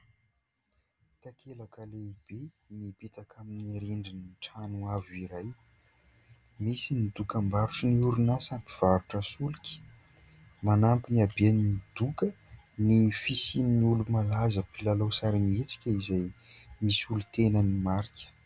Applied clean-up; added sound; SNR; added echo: none; none; none; none.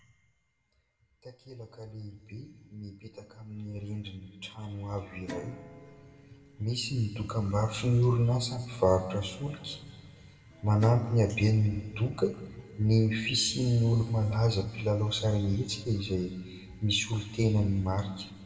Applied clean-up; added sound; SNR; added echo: none; Guitar; 18 dB; reverberation time 1.6 s.